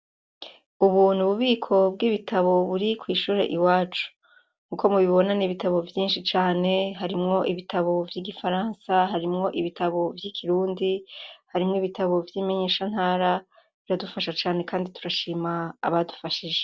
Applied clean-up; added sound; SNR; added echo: none; none; none; none.